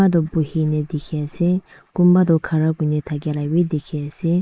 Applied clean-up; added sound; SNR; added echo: neural mask model Resemble Enhance denoiser.